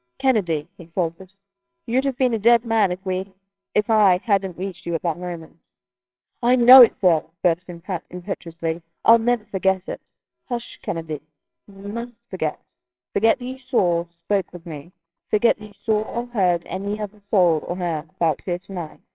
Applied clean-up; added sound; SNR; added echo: neural separator model SepFormer WHAMR!.